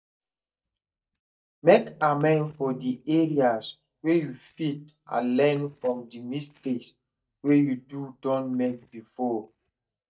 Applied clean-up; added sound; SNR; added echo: neural mask model DeepFilterNet 3.